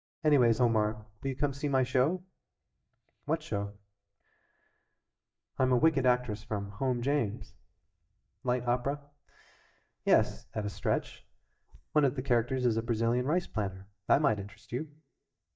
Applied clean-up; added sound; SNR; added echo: neural mask model DeepFilterNet 3.